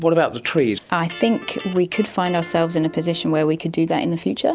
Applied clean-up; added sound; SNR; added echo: none; Electric guitar; 17 dB; none.